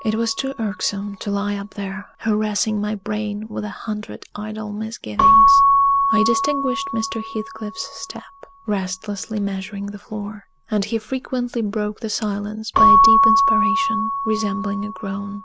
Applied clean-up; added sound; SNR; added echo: none; Keyboard (musical) / Bell; -3 dB; none.